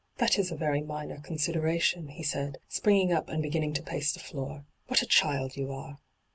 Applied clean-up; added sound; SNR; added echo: none; none; none; none.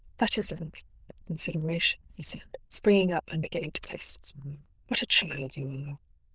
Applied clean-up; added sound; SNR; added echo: neural diffusion model UNIVERSE++.